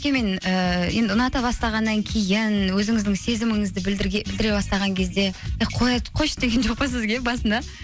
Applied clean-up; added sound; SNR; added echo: none; none; none; none.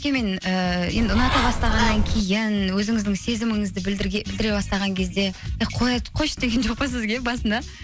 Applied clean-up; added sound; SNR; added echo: none; Bird; -2 dB; none.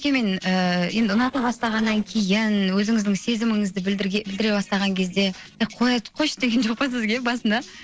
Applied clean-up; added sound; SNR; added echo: neural separator model SepFormer DNS4.